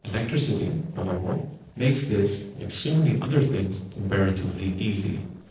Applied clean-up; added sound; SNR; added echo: neural separator model SepFormer DNS4.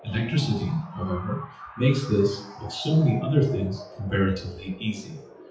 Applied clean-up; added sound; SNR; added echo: classical method WPE with log-MMSE.